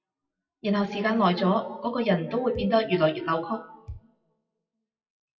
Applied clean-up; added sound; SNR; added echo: classical method WPE with log-MMSE.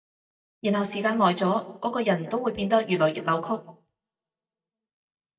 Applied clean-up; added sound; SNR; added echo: neural mask model DeepFilterNet 3.